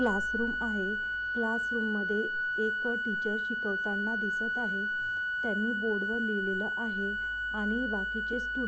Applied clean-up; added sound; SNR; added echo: none; Organ; -2 dB; none.